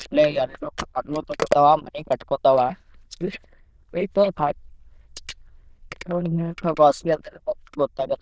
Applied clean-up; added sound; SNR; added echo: neural diffusion model UNIVERSE++.